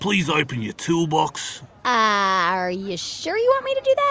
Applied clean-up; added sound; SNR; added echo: none; none; none; none.